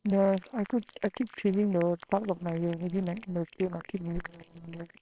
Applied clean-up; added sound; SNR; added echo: neural separator model SepFormer WHAMR!.